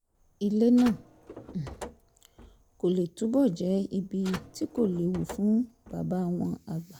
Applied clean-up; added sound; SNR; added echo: none; Car; 18 dB; none.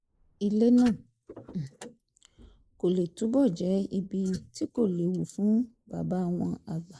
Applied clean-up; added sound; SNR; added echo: neural mask model Resemble Enhance denoiser.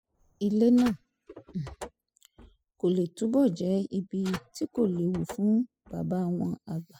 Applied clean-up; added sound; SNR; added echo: classical method spectral subtraction.